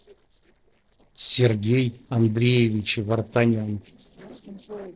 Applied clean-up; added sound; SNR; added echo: neural separator model SepFormer DNS4.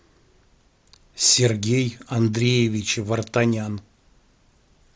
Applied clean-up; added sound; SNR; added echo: none; none; none; none.